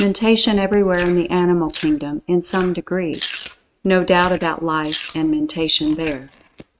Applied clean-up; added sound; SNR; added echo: neural mask model RNNoise.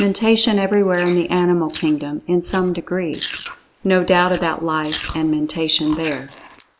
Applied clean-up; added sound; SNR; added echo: neural mask model Resemble Enhance denoiser.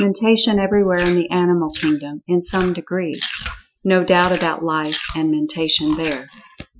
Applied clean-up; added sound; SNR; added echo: classical method Wiener filter.